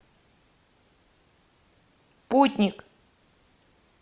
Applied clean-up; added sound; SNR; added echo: none; none; none; none.